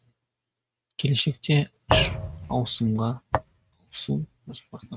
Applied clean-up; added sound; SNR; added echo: neural mask model RNNoise.